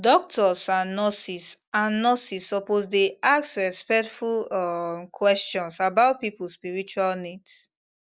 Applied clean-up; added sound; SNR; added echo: none; none; none; none.